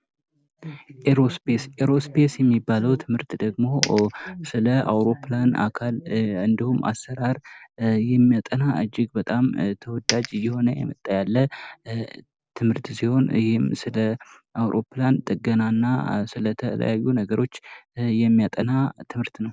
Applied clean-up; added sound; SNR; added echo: none; Coin (dropping); 7 dB; none.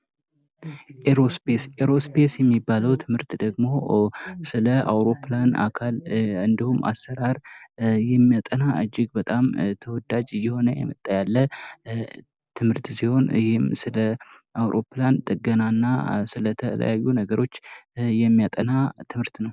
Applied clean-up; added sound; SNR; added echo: none; none; none; none.